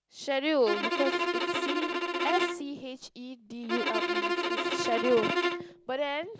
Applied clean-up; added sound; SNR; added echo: none; Bowed string instrument; -1 dB; none.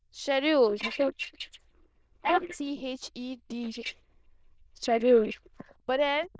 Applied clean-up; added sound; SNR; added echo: neural diffusion model UNIVERSE++.